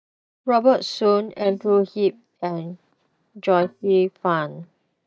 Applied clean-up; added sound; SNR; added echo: neural mask model DeepFilterNet 3.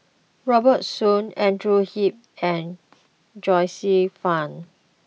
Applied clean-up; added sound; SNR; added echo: none; none; none; none.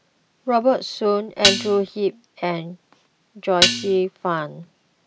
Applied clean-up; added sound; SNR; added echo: none; Dishes, pots, and pans; -2 dB; none.